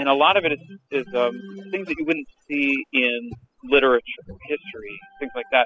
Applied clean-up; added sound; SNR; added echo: classical method spectral subtraction.